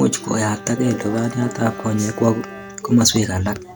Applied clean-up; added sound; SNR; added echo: none; Bowed string instrument; 17 dB; none.